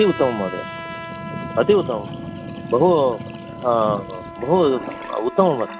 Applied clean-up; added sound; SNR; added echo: none; Sink (filling or washing) + Trumpet; 11 dB; none.